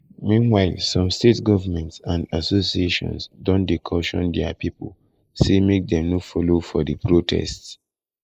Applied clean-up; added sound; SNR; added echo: neural mask model Resemble Enhance denoiser.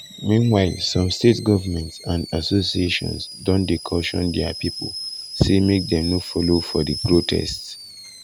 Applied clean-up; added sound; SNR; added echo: none; Boiling / Alarm; 13 dB; none.